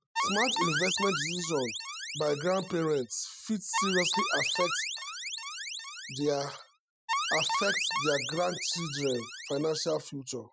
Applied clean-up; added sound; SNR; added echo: classical method spectral subtraction.